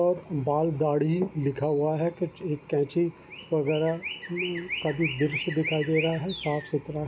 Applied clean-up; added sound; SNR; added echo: none; Chirp, tweet; 12 dB; none.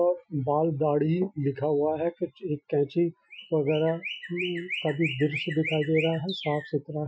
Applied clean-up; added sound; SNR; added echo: classical method Wiener filter.